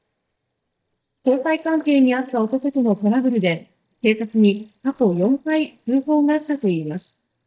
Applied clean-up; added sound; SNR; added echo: neural mask model DeepFilterNet 3.